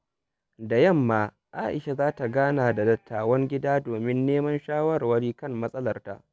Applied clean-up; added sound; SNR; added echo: none; none; none; none.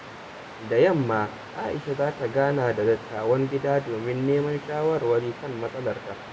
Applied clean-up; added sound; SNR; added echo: none; Waves, surf; 15 dB; reverberation time 0.9 s.